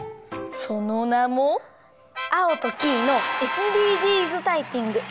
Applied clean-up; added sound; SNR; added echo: none; none; none; none.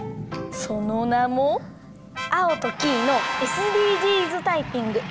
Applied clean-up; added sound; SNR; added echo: none; Rain / Thunderstorm; 15 dB; none.